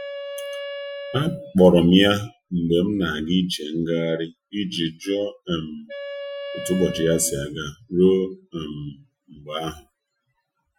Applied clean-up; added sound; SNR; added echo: classical method Wiener filter.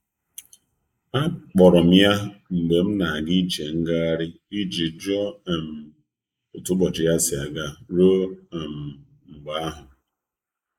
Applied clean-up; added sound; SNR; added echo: neural mask model Resemble Enhance denoiser.